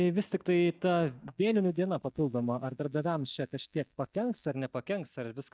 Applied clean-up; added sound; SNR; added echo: neural mask model DeepFilterNet 3.